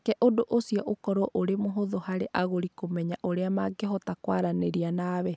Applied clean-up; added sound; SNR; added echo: none; none; none; none.